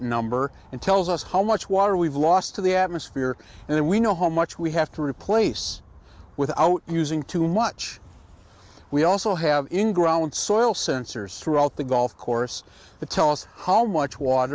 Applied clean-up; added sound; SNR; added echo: none; none; none; none.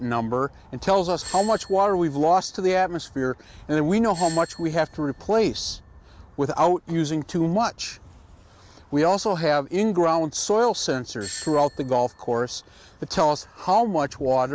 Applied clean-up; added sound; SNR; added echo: none; Doorbell; 19 dB; none.